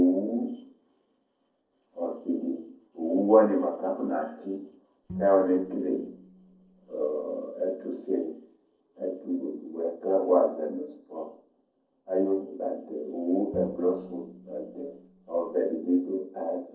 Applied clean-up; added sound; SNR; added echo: neural separator model SepFormer DNS4.